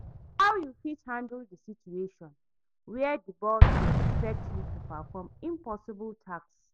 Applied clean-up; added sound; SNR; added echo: none; Explosion; -4 dB; none.